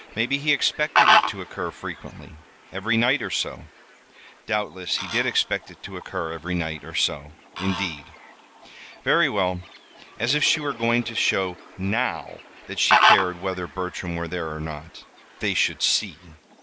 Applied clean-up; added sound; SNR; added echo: none; Fowl; 2 dB; none.